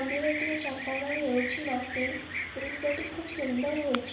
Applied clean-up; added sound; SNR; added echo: none; Bird vocalization, bird call, bird song; 4 dB; reverberation time 0.7 s.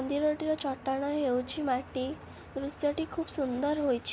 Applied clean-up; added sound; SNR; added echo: none; none; none; none.